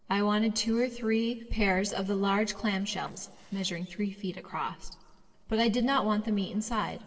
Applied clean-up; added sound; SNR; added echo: neural separator model SepFormer DNS4.